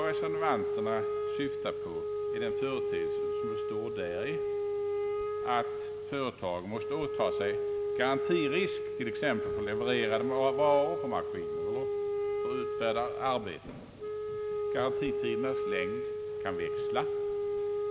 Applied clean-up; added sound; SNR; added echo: none; Wind instrument, woodwind instrument; -2 dB; none.